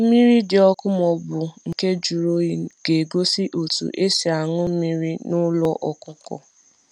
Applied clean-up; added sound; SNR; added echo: none; none; none; none.